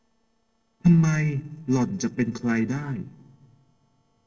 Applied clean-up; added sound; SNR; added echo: neural separator model SepFormer DNS4.